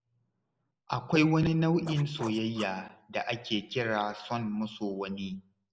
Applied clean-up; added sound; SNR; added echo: neural mask model Resemble Enhance denoiser.